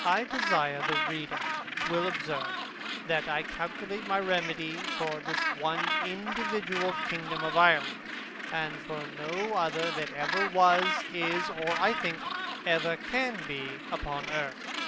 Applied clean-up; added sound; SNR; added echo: none; Gull, seagull; 3 dB; none.